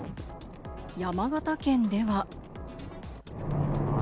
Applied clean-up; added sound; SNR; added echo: none; none; none; none.